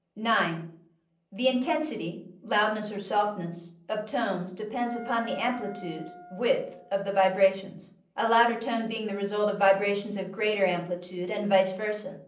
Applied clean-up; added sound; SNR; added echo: neural separator model SepFormer DNS4.